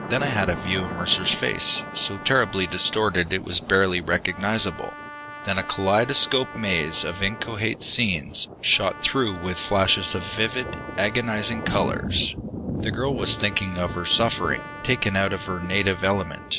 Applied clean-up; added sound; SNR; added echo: none; Trumpet + Thunder; 10 dB; none.